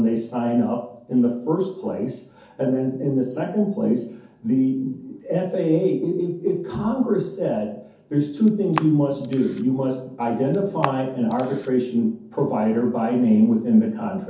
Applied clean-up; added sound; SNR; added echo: none; Camera; 13 dB; reverberation time 0.5 s.